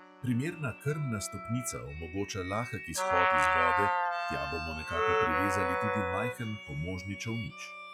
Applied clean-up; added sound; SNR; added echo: classical method log-MMSE.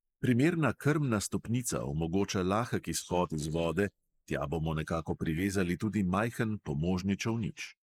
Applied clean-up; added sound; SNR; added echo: neural mask model Resemble Enhance denoiser.